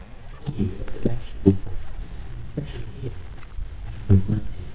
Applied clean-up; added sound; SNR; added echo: neural mask model DeepFilterNet 3.